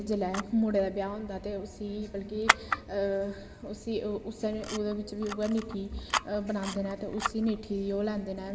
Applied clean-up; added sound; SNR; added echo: none; Camera; 5 dB; reverberation time 2.1 s.